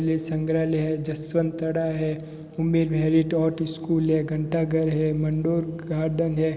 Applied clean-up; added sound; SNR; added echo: none; none; none; none.